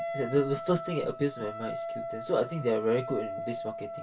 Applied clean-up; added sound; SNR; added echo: none; Wind instrument, woodwind instrument; 7 dB; reverberation time 0.1 s.